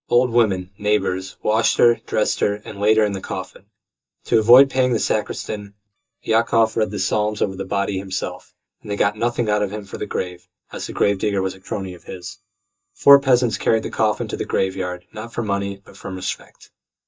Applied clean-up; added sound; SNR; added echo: neural mask model DeepFilterNet 3.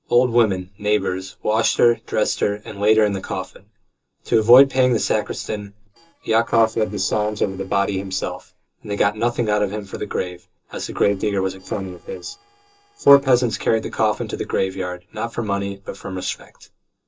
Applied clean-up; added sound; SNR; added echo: neural separator model SepFormer DNS4.